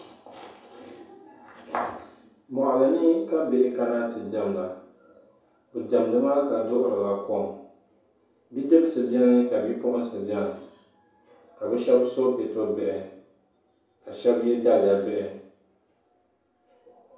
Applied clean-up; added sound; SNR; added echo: none; none; none; reverberation time 0.6 s.